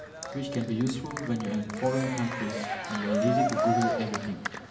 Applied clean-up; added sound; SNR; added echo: none; Cheering; 1 dB; reverberation time 0.8 s.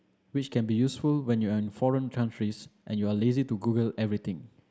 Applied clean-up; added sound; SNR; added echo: none; none; none; none.